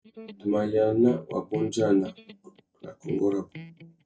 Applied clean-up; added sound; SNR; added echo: neural mask model DeepFilterNet 3.